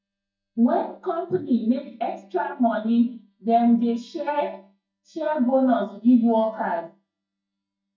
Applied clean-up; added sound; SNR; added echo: neural mask model DeepFilterNet 3.